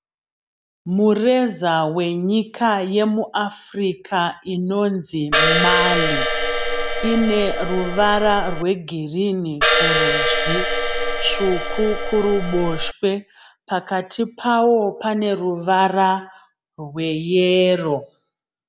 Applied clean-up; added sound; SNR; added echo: none; Crash cymbal; -1 dB; none.